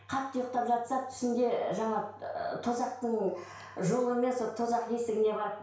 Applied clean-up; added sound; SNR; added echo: none; none; none; reverberation time 0.6 s.